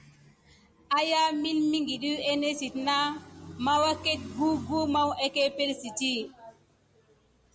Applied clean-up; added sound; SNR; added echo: none; none; none; none.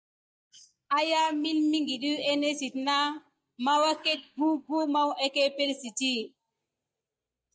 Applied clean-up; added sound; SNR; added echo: neural mask model DeepFilterNet 3.